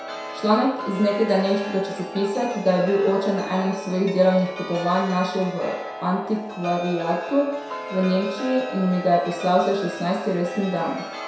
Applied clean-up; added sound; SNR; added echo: none; Chime; 11 dB; reverberation time 0.7 s.